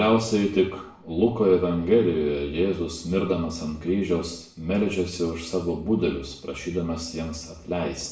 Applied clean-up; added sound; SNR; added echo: none; none; none; reverberation time 0.5 s.